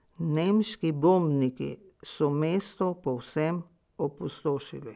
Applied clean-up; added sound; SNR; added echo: none; none; none; none.